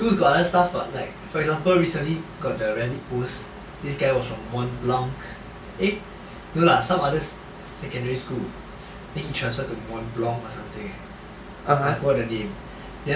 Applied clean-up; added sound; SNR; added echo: none; none; none; reverberation time 0.3 s.